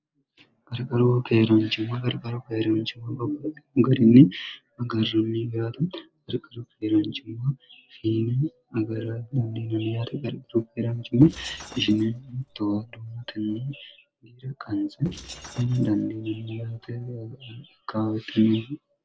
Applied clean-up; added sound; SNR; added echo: neural separator model SepFormer DNS4.